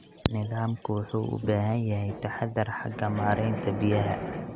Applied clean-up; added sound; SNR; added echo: none; none; none; none.